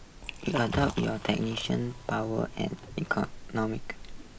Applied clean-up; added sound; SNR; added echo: none; Car + Liquid; 9 dB; none.